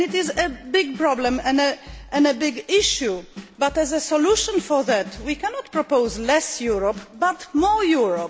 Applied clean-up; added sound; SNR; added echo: none; Drum kit; 19 dB; none.